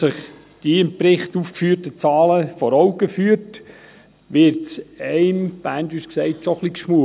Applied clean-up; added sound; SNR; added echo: none; none; none; none.